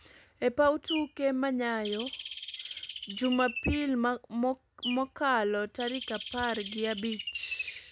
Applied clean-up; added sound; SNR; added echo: none; Bird; 10 dB; none.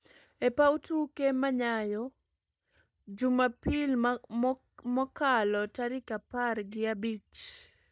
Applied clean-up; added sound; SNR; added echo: neural mask model DeepFilterNet 3.